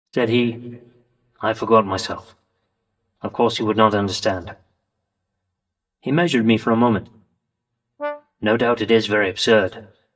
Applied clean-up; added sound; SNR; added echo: neural mask model DeepFilterNet 3.